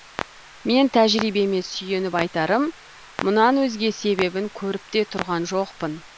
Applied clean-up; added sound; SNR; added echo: none; Clock; 14 dB; none.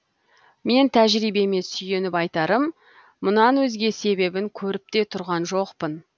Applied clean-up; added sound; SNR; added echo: none; none; none; none.